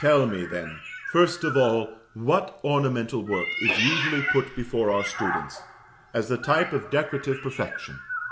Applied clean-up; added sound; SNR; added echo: none; Meow; 7 dB; none.